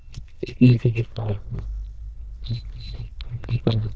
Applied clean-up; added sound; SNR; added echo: neural diffusion model UNIVERSE++.